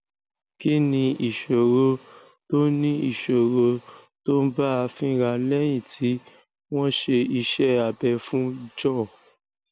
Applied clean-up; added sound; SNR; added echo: none; none; none; none.